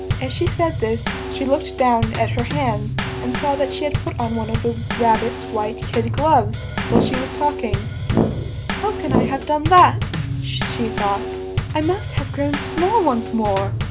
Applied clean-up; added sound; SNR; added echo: none; Bass drum / Snare drum / Drum kit + Brass instrument; 2 dB; none.